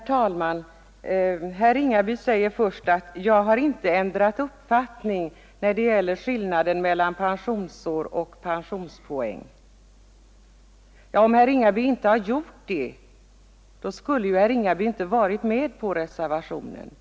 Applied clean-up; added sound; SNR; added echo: none; none; none; none.